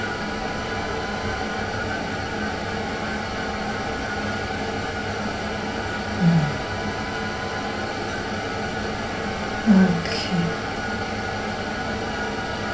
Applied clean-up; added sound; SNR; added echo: none; Wind instrument, woodwind instrument; 20 dB; reverberation time 0.2 s.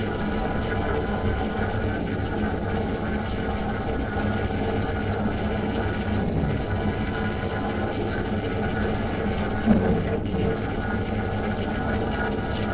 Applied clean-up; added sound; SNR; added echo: neural separator model SepFormer DNS4.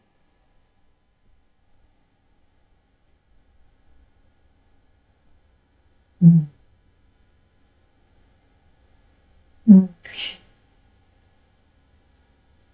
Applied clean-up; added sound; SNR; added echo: neural mask model DeepFilterNet 3.